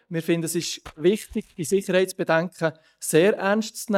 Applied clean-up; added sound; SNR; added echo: neural mask model DeepFilterNet 3.